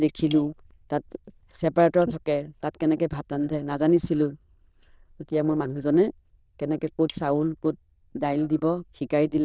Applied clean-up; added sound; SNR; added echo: neural diffusion model UNIVERSE++.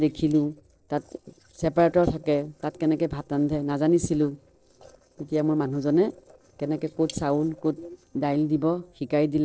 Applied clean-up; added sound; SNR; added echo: neural separator model SepFormer DNS4.